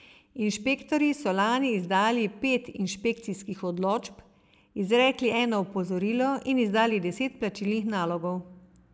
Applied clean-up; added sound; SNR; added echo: none; none; none; none.